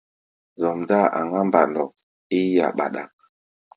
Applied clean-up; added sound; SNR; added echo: none; none; none; none.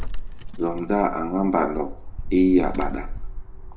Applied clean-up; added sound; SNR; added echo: none; Tearing / Wood; 5 dB; reverberation time 0.4 s.